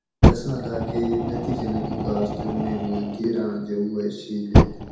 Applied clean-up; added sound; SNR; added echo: none; Fire; -4 dB; reverberation time 0.8 s.